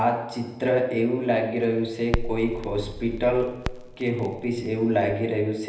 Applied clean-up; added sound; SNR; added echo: none; Crackle; 8 dB; reverberation time 0.9 s.